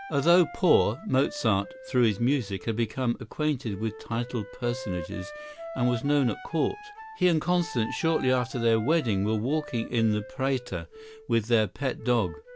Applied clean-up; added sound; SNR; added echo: none; Wind instrument, woodwind instrument; 16 dB; none.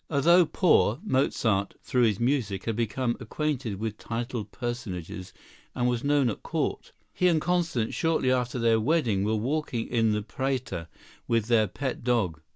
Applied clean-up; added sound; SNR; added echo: none; none; none; none.